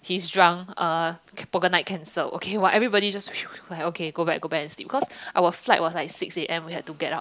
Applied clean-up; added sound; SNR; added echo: none; none; none; none.